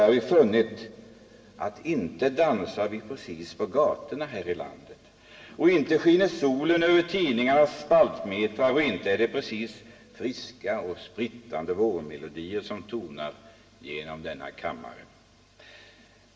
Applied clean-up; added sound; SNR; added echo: none; none; none; reverberation time 1.7 s.